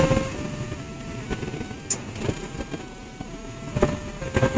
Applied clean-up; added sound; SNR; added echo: neural mask model RNNoise.